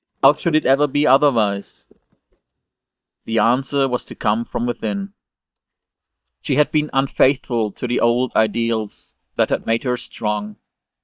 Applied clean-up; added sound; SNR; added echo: neural mask model DeepFilterNet 3.